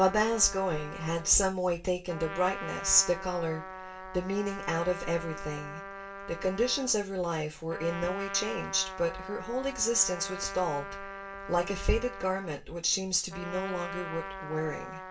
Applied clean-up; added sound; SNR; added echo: none; Trumpet; 11 dB; reverberation time 0.2 s.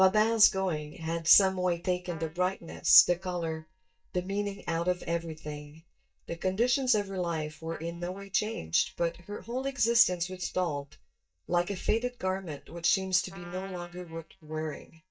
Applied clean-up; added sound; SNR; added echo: neural mask model DeepFilterNet 3.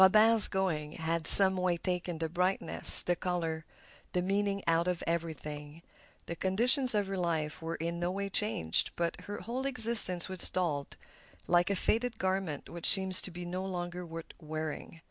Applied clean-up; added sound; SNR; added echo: none; none; none; none.